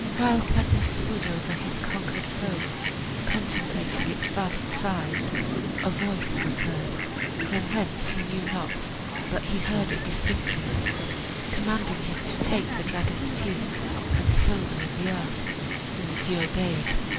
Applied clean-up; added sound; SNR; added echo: none; Fowl; -1 dB; none.